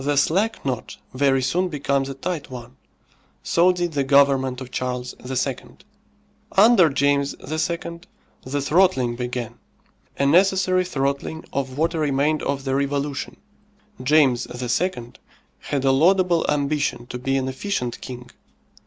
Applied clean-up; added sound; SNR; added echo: none; none; none; none.